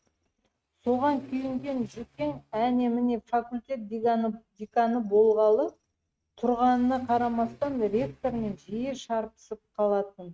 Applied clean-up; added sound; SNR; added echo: neural mask model RNNoise.